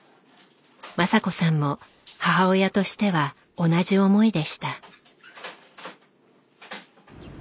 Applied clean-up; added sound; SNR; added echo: none; none; none; none.